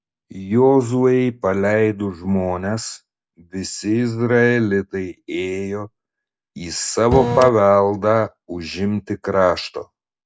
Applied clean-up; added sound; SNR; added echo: none; Printer; 0 dB; none.